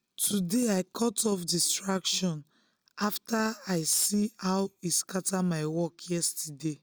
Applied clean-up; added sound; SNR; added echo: none; none; none; none.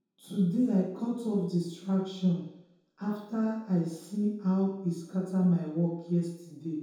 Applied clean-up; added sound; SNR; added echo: none; none; none; reverberation time 0.8 s.